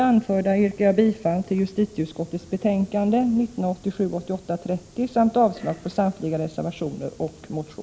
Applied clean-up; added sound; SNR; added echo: none; none; none; none.